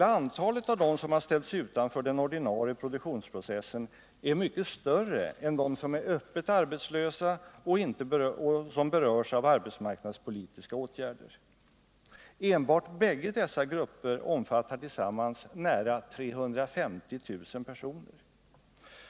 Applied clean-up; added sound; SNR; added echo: none; none; none; none.